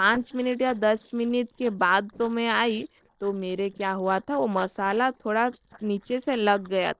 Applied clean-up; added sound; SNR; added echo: neural separator model SepFormer DNS4.